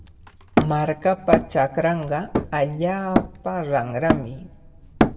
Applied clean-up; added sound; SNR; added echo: none; Hammer; 2 dB; reverberation time 0.6 s.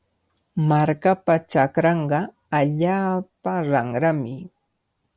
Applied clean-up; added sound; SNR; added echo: none; none; none; none.